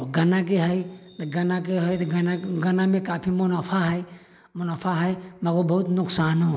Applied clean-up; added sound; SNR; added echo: none; none; none; none.